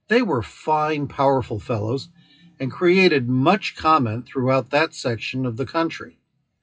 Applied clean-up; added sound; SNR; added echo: classical method WPE with log-MMSE.